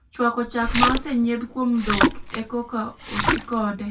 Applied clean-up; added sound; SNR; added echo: none; Splash, splatter; 1 dB; reverberation time 0.2 s.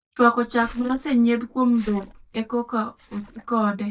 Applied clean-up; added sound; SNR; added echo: neural mask model DeepFilterNet 3.